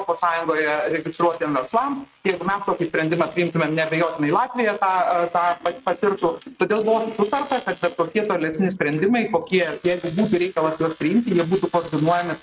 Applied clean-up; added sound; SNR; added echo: neural mask model RNNoise.